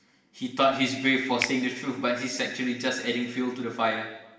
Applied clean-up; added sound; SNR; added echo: none; Finger snapping; 12 dB; reverberation time 1.0 s.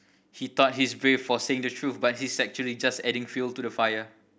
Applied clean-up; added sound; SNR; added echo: none; none; none; none.